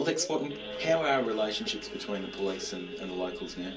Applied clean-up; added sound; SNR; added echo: none; Idling / Sawing / Accelerating, revving, vroom; 10 dB; reverberation time 0.3 s.